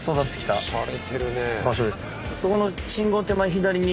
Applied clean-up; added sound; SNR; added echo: none; none; none; none.